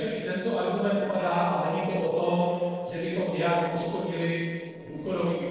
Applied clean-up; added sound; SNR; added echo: neural separator model SepFormer DNS4.